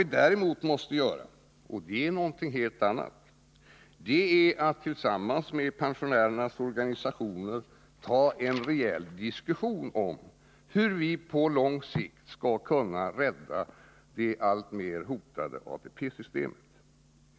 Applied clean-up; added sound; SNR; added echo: none; none; none; none.